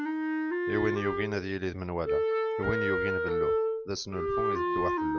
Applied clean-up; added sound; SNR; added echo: none; Wind instrument, woodwind instrument; -4 dB; none.